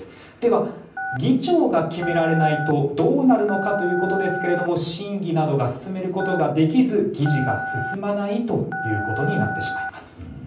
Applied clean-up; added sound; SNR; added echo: none; Telephone; 8 dB; reverberation time 0.6 s.